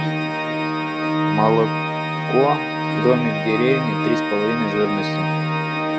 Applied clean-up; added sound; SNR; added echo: none; Organ; 0 dB; none.